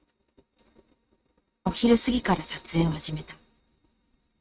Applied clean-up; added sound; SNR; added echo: neural mask model RNNoise.